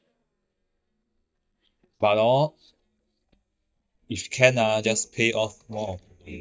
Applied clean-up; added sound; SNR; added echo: neural mask model DeepFilterNet 3.